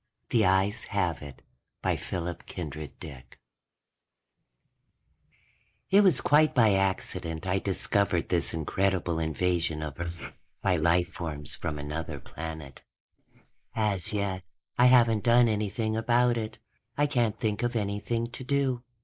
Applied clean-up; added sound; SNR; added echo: neural mask model Resemble Enhance denoiser.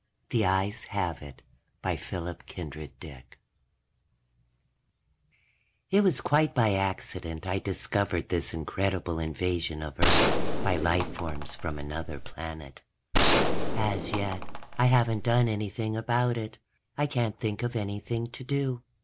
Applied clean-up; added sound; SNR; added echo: none; Gunshot, gunfire; -4 dB; none.